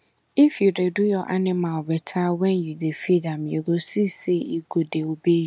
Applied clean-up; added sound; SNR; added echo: none; none; none; none.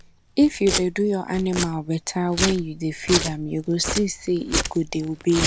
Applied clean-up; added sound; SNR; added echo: none; Domestic sounds, home sounds; 6 dB; none.